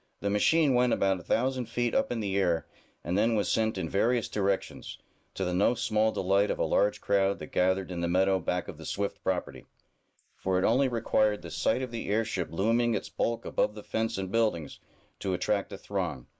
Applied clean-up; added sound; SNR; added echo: neural mask model Resemble Enhance denoiser.